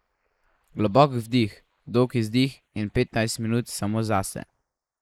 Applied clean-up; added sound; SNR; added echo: neural mask model Resemble Enhance denoiser.